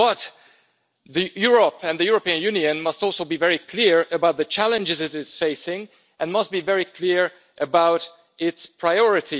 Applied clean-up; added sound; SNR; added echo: none; none; none; none.